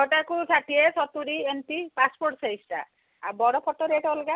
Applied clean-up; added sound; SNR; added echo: none; none; none; none.